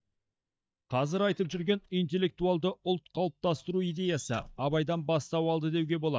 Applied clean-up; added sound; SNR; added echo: neural mask model DeepFilterNet 3.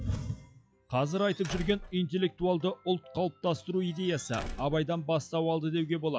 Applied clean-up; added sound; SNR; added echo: classical method log-MMSE.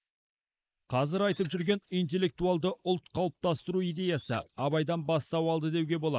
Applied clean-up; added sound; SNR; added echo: neural mask model Resemble Enhance denoiser.